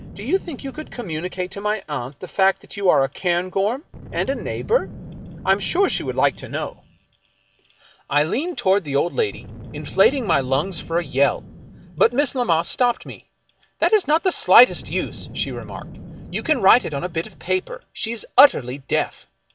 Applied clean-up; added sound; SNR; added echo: none; Boom; 18 dB; none.